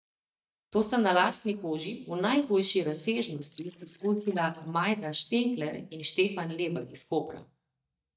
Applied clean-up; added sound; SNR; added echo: neural mask model DeepFilterNet 3.